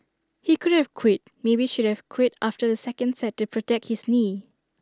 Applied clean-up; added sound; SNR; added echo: none; none; none; none.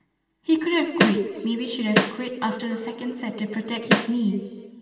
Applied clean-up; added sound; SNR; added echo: none; Snare drum; -3 dB; reverberation time 2.5 s.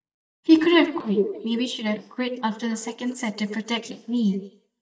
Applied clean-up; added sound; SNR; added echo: neural mask model DeepFilterNet 3.